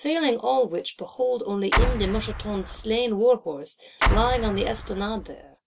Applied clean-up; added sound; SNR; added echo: none; Explosion; 1 dB; none.